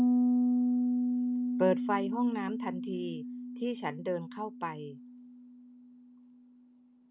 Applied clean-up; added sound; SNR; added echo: none; Piano; -4 dB; none.